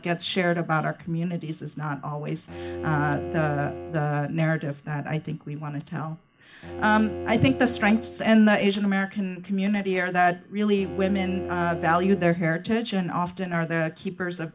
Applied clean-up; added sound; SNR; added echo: none; Bowed string instrument; 13 dB; none.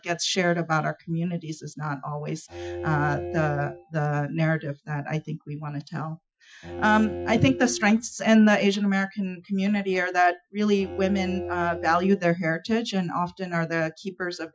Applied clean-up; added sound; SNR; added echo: classical method Wiener filter.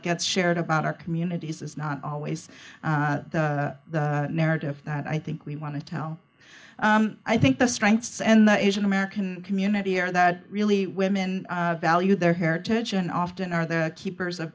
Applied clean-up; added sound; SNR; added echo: none; none; none; none.